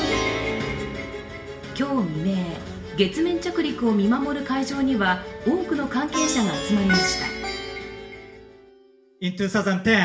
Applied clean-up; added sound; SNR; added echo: none; Plucked string instrument; 8 dB; reverberation time 0.5 s.